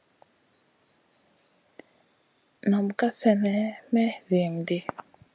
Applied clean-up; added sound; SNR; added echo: none; none; none; none.